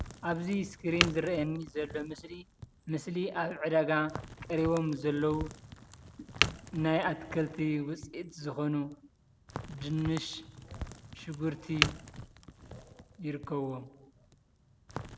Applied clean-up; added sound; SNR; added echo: none; Crack; 6 dB; none.